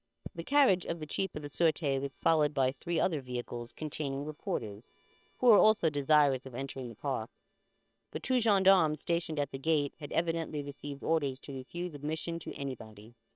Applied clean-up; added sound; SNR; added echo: neural separator model SepFormer WHAM!.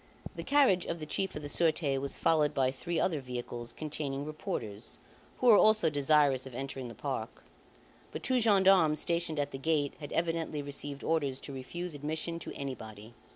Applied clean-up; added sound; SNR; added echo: none; none; none; none.